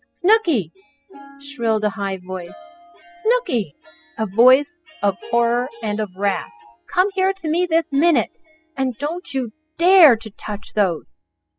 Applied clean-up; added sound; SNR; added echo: classical method spectral subtraction.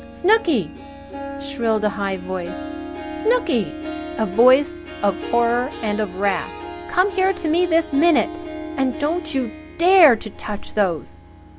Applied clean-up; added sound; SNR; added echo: none; Harp; 11 dB; none.